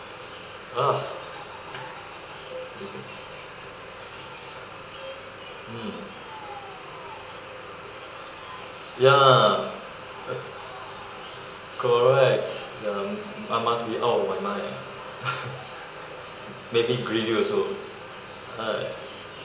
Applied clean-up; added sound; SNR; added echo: none; none; none; reverberation time 0.8 s.